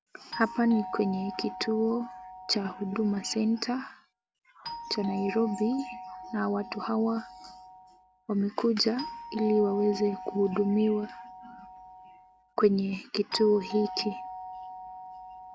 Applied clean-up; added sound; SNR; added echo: none; Doorbell; 13 dB; none.